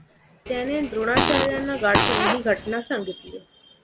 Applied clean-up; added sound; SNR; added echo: none; Fart; -1 dB; none.